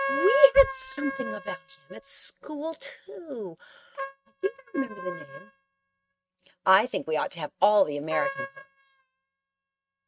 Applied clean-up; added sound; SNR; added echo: neural mask model RNNoise.